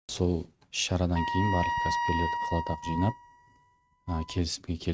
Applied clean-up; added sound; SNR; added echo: neural mask model RNNoise.